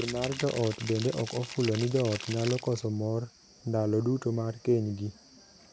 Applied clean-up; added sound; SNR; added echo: none; Rattle (instrument); 14 dB; none.